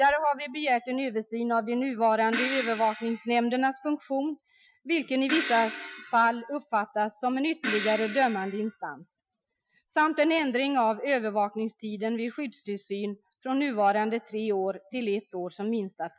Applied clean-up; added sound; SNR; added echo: classical method Wiener filter.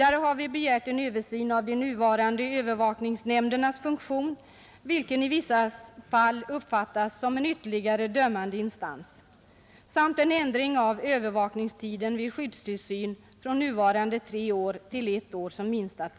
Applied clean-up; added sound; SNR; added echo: none; none; none; none.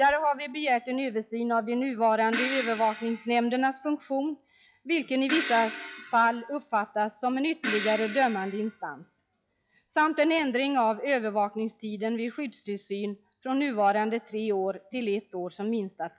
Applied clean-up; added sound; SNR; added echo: classical method log-MMSE.